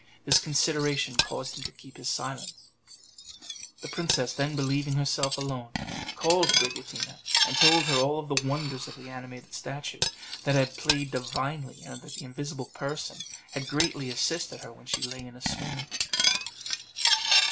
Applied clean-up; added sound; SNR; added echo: none; Cutlery, silverware; 0 dB; none.